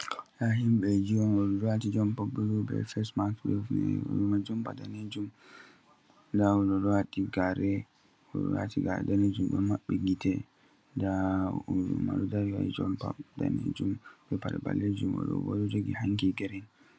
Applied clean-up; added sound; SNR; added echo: none; none; none; none.